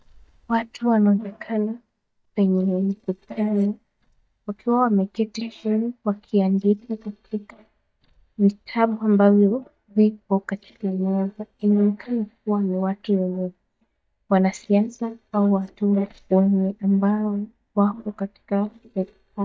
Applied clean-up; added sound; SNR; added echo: neural mask model DeepFilterNet 3.